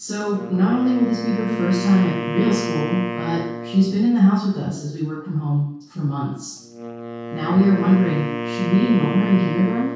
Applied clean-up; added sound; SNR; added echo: none; Wind instrument, woodwind instrument; 9 dB; reverberation time 0.6 s.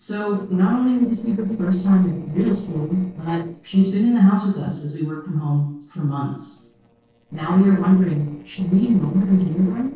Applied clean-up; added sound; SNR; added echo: neural separator model SepFormer DNS4.